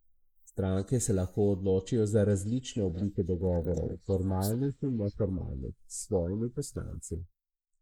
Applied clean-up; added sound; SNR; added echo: neural mask model Resemble Enhance denoiser.